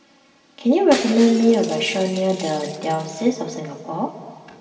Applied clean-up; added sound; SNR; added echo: none; Shatter; 16 dB; reverberation time 2.2 s.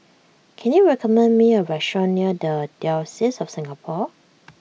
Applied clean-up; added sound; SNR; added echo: none; none; none; none.